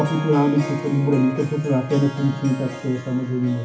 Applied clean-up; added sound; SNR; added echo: none; Harp; 13 dB; reverberation time 0.3 s.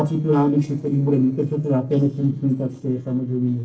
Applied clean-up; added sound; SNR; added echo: neural separator model SepFormer DNS4.